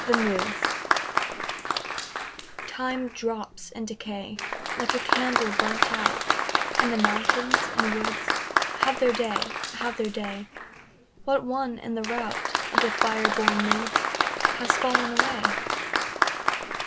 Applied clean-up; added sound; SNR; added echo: none; Applause; -4 dB; none.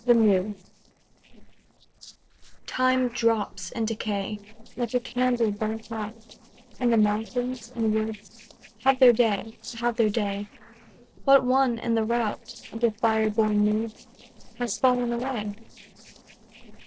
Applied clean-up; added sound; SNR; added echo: neural separator model SepFormer DNS4.